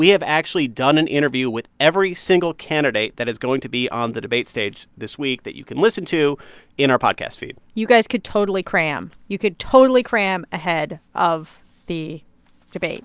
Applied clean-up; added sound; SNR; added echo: none; none; none; none.